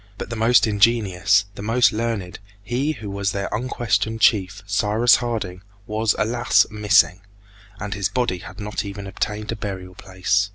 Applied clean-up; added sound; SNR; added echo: none; none; none; none.